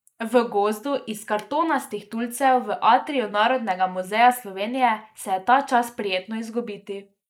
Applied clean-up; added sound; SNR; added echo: neural mask model Resemble Enhance denoiser.